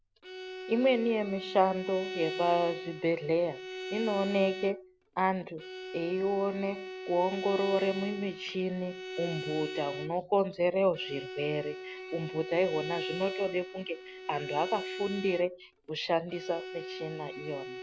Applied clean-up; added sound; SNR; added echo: none; Bowed string instrument; 9 dB; none.